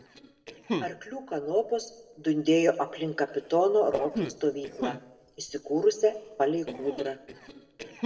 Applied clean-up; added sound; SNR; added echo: neural separator model SepFormer DNS4.